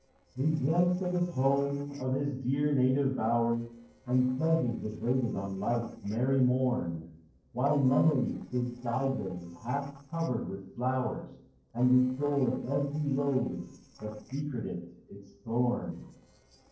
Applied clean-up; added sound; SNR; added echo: neural separator model SepFormer DNS4.